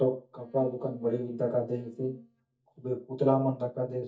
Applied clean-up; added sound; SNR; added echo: neural mask model DeepFilterNet 3.